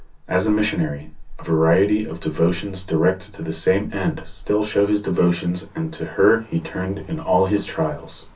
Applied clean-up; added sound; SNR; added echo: none; Motor vehicle (road); 17 dB; reverberation time 0.3 s.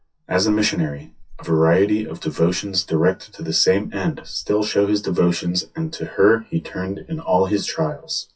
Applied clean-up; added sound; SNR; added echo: classical method WPE with log-MMSE.